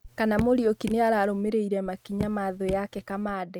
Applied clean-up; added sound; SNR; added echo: neural mask model RNNoise.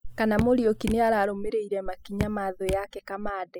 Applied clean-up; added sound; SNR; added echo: classical method spectral subtraction.